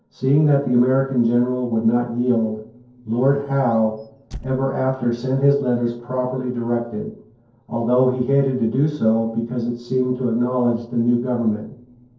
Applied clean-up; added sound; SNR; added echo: neural separator model SepFormer DNS4.